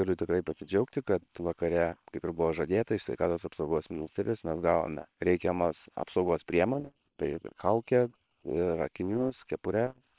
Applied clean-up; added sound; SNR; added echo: neural separator model SepFormer WHAM!.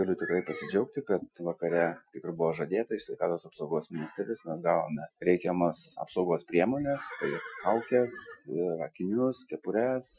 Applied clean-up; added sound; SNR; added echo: classical method Wiener filter.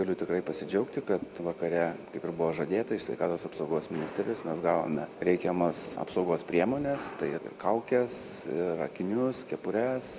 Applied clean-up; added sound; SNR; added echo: none; none; none; none.